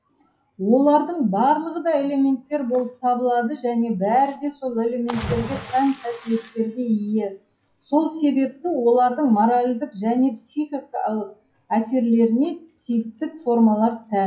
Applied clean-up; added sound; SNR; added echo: classical method WPE with log-MMSE.